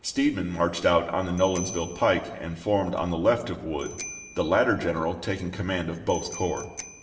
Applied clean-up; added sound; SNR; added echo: none; Bicycle bell; 18 dB; reverberation time 1.0 s.